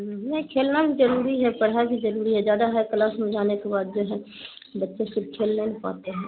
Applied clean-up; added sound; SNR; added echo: none; none; none; none.